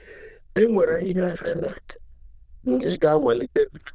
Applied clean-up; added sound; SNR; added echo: neural diffusion model UNIVERSE++.